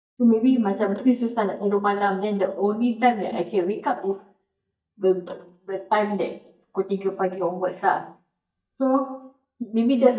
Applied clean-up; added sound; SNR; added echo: neural mask model DeepFilterNet 3.